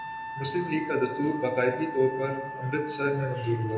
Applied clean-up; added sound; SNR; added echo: none; Wind instrument, woodwind instrument; 9 dB; reverberation time 0.8 s.